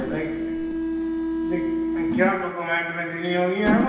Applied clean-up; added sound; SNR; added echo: none; Mechanisms; 0 dB; reverberation time 1.4 s.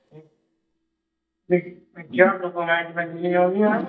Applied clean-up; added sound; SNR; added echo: neural mask model DeepFilterNet 3.